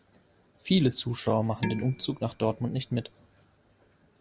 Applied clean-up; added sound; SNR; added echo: none; Dishes, pots, and pans; 11 dB; none.